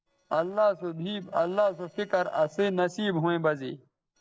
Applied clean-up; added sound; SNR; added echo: neural separator model SepFormer DNS4.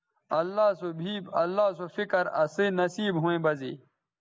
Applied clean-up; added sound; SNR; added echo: none; none; none; none.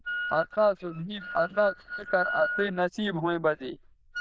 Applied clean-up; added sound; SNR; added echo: neural diffusion model UNIVERSE++.